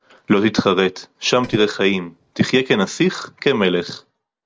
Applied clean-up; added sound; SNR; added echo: neural separator model SepFormer DNS4.